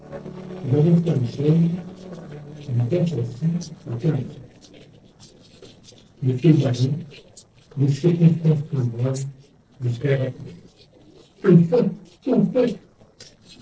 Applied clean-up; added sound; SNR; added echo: neural separator model SepFormer DNS4.